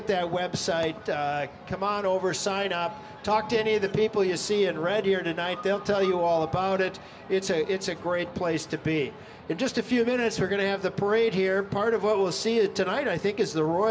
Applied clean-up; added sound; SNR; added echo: none; none; none; reverberation time 0.2 s.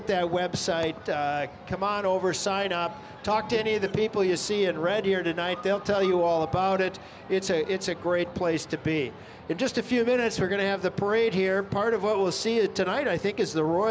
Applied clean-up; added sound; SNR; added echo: none; none; none; none.